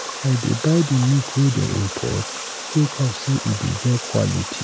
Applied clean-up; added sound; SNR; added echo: none; Water; 9 dB; none.